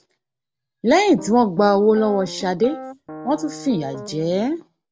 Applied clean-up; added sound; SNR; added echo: none; Piano; 15 dB; none.